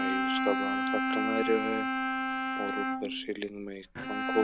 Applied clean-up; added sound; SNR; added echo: none; Bowed string instrument; -3 dB; none.